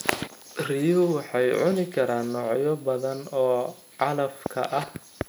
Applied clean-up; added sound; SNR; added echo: none; none; none; none.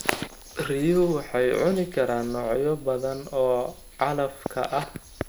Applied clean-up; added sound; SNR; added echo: none; Purr; 20 dB; none.